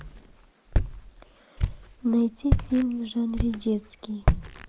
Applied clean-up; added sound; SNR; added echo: none; Walk, footsteps; 0 dB; none.